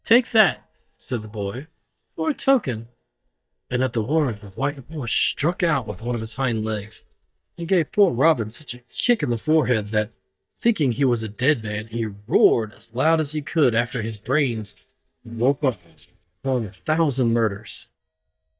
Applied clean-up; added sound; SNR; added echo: neural mask model DeepFilterNet 3.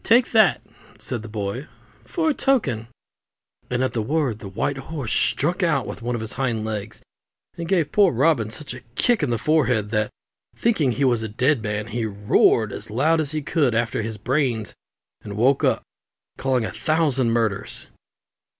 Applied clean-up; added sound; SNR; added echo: none; none; none; none.